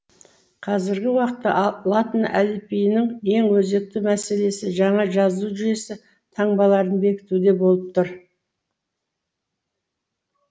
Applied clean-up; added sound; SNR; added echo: none; none; none; none.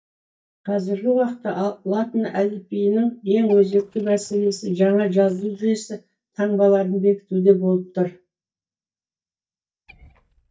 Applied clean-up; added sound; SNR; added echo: neural mask model DeepFilterNet 3.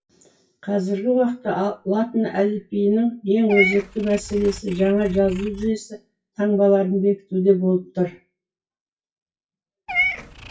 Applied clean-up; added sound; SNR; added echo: classical method WPE with log-MMSE.